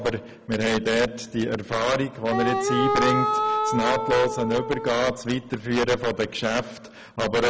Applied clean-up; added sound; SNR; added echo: none; Wind instrument, woodwind instrument; 1 dB; none.